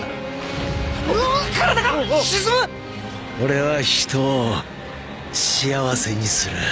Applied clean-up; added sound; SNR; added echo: none; Snare drum; 14 dB; none.